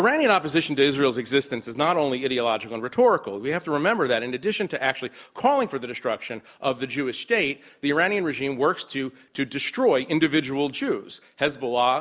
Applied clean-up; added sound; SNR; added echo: none; none; none; none.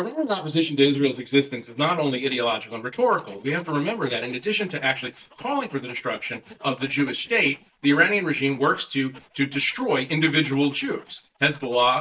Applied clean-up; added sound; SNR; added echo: neural mask model DeepFilterNet 3.